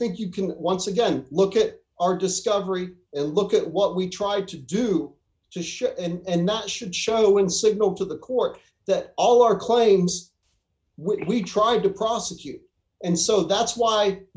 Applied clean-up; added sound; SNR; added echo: none; none; none; none.